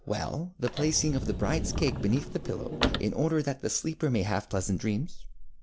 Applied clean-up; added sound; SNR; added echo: none; Sliding door / Slam / Wood; 3 dB; none.